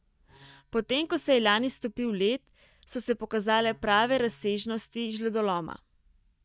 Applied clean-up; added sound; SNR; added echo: neural mask model DeepFilterNet 3.